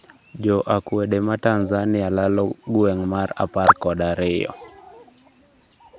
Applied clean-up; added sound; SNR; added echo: none; none; none; none.